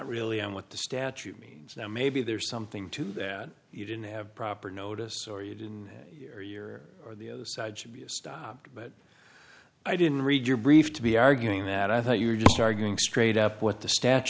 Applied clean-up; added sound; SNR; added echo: none; none; none; none.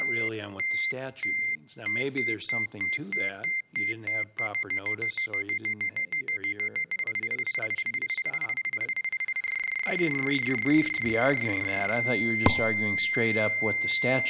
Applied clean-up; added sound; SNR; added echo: none; Ringtone; -3 dB; none.